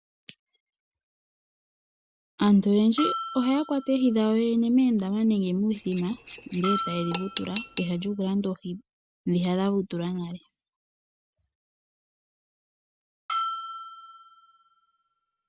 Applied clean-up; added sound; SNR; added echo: none; Bell + Cutlery, silverware / Dishes, pots, and pans; 7 dB; none.